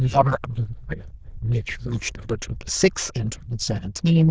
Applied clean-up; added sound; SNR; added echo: neural diffusion model UNIVERSE++.